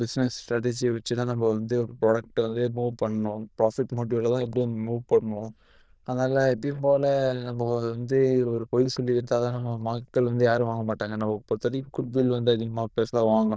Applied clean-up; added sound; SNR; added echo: neural diffusion model UNIVERSE++.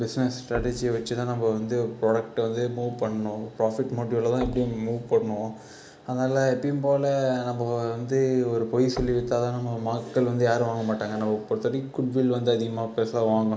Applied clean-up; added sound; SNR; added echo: none; Knock; 18 dB; none.